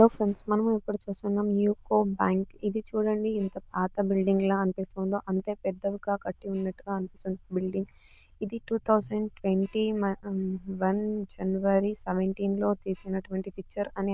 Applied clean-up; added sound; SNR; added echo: neural diffusion model UNIVERSE++.